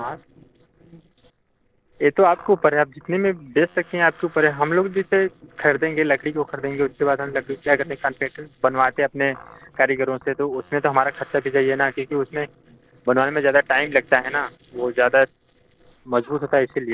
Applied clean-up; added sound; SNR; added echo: neural separator model SepFormer DNS4.